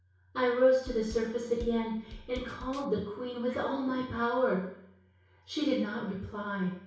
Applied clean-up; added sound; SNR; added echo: none; Drum kit; 14 dB; reverberation time 0.6 s.